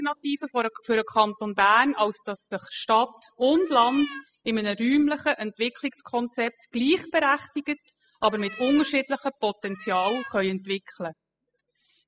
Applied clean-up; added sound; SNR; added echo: classical method spectral subtraction.